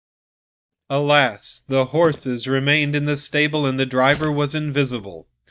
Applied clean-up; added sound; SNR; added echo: neural mask model DeepFilterNet 3.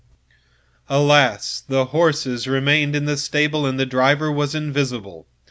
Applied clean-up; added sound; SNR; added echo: none; none; none; none.